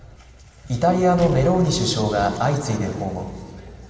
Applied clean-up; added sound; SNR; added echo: none; Explosion; 17 dB; reverberation time 2.3 s.